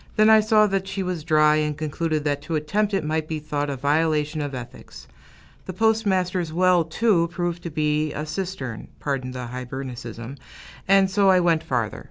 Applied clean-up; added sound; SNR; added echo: none; none; none; none.